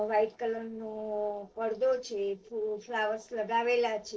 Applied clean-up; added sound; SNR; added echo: neural separator model SepFormer DNS4.